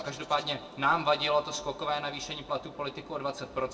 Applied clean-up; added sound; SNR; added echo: none; Bird; 19 dB; reverberation time 0.2 s.